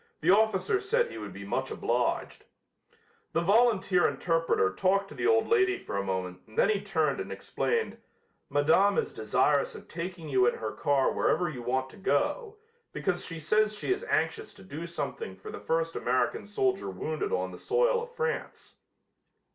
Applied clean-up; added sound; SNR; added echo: none; none; none; none.